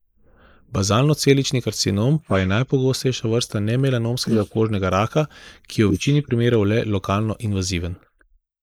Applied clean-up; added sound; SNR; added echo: neural mask model Resemble Enhance denoiser.